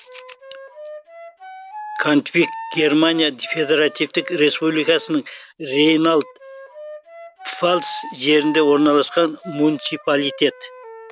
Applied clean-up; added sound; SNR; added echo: none; Wind instrument, woodwind instrument; 16 dB; none.